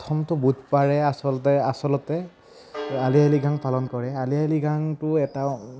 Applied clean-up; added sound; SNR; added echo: none; Church bell; 19 dB; none.